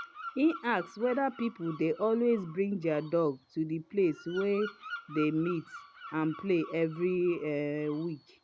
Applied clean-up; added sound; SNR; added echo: none; Bird vocalization, bird call, bird song; 17 dB; none.